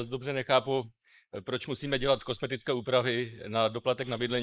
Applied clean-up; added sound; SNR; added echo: neural mask model Resemble Enhance denoiser.